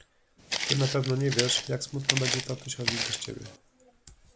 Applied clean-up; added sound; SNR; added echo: none; Walk, footsteps; 1 dB; none.